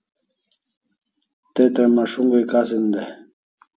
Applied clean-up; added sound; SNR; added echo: none; none; none; none.